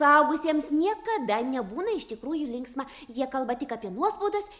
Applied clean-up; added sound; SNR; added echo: none; none; none; none.